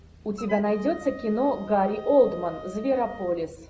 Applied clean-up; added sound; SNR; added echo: none; Wind instrument, woodwind instrument; 18 dB; none.